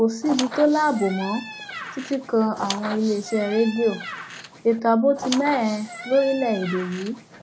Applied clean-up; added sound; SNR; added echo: none; Squeak; 12 dB; none.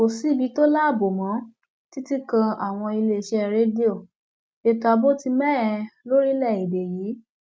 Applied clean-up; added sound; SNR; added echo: none; none; none; none.